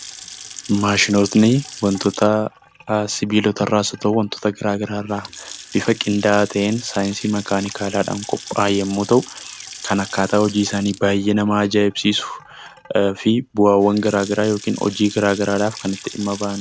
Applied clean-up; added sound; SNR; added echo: none; Sink (filling or washing) / Water tap, faucet / Splash, splatter; 18 dB; none.